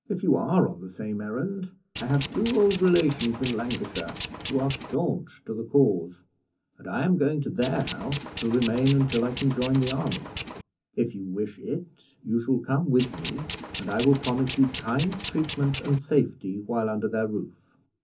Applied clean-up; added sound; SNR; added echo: none; Tools; 6 dB; reverberation time 0.3 s.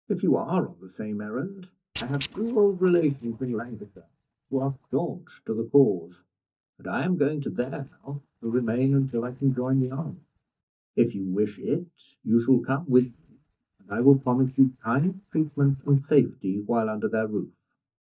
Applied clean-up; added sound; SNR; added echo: neural mask model DeepFilterNet 3.